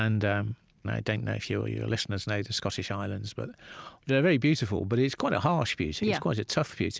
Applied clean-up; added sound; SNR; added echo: none; none; none; none.